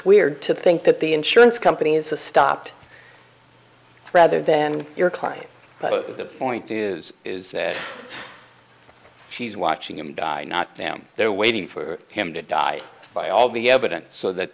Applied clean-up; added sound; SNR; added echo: none; none; none; none.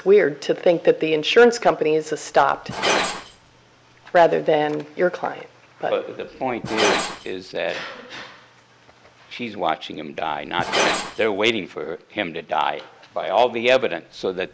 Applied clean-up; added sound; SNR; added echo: none; Glass; 9 dB; none.